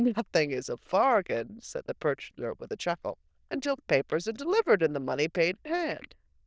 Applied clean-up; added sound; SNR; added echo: neural diffusion model UNIVERSE++.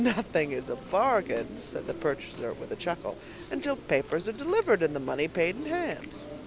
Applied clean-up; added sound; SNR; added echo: none; Chewing, mastication; 14 dB; none.